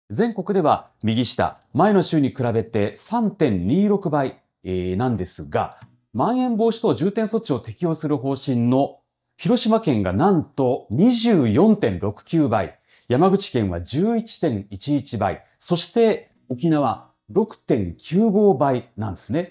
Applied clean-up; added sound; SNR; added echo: neural mask model DeepFilterNet 3.